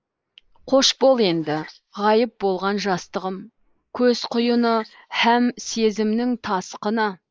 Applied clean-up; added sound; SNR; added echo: neural mask model Resemble Enhance denoiser.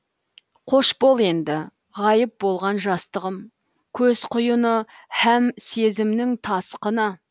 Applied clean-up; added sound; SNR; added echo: none; none; none; none.